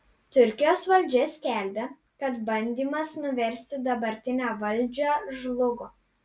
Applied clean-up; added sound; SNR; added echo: none; none; none; none.